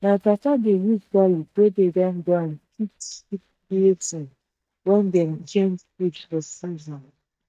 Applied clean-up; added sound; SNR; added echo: neural mask model DeepFilterNet 3.